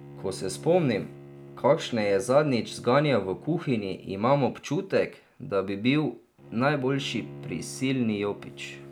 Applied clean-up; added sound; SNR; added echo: none; Bowed string instrument; 18 dB; none.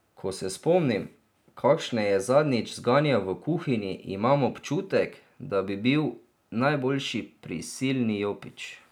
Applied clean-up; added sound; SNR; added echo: none; none; none; none.